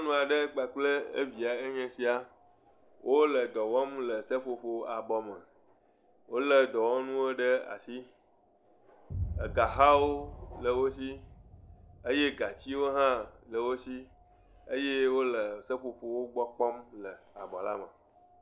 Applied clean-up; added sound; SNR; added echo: none; Boom; 17 dB; none.